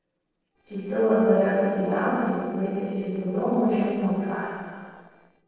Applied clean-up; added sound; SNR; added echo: neural separator model SepFormer DNS4.